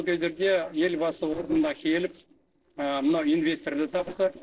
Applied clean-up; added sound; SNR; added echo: neural separator model SepFormer DNS4.